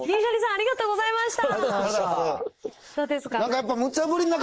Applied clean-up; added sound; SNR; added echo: neural mask model Resemble Enhance denoiser.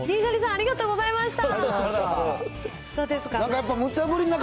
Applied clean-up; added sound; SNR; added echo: none; none; none; none.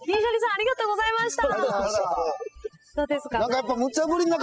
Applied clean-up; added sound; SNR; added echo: classical method spectral subtraction.